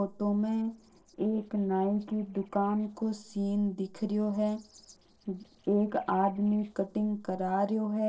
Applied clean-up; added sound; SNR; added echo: neural separator model SepFormer DNS4.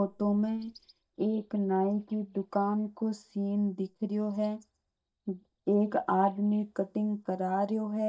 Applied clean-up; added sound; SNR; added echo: neural mask model DeepFilterNet 3.